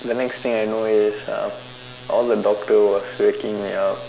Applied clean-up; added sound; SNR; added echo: none; none; none; none.